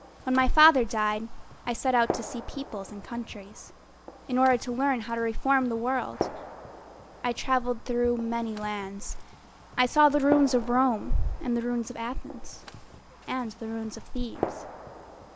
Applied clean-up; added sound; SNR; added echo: none; Gunshot, gunfire; 14 dB; none.